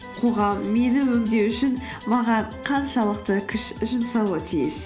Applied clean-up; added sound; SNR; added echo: none; none; none; none.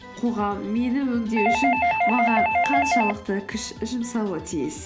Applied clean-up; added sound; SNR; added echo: none; Doorbell; -3 dB; none.